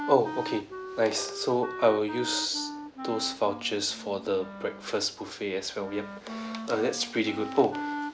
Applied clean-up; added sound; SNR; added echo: none; Wind instrument, woodwind instrument; 10 dB; none.